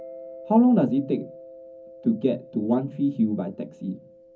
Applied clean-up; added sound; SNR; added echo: none; Mallet percussion; 19 dB; reverberation time 0.4 s.